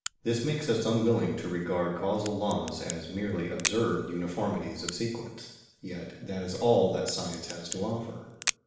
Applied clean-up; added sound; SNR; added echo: none; Crack; 11 dB; reverberation time 0.9 s.